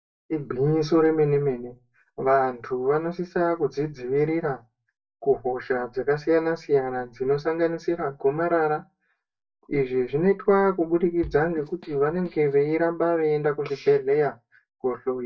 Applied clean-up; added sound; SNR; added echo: neural mask model DeepFilterNet 3.